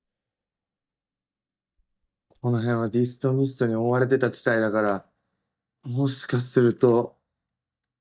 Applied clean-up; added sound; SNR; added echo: neural mask model DeepFilterNet 3.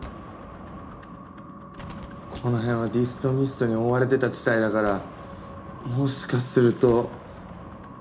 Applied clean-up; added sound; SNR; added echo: none; Gunshot, gunfire; 19 dB; reverberation time 0.4 s.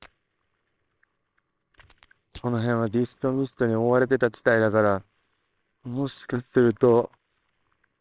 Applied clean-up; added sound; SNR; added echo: neural separator model SepFormer WHAMR!.